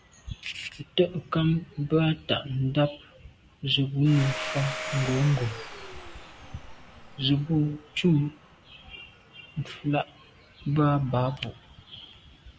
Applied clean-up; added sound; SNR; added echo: none; Domestic sounds, home sounds; 14 dB; none.